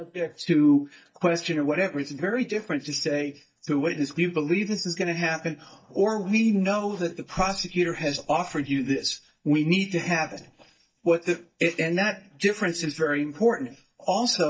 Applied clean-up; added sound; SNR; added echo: neural mask model DeepFilterNet 3.